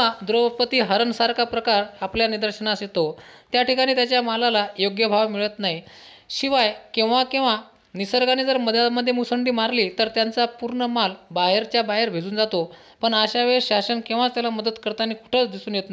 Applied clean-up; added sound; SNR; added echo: none; none; none; none.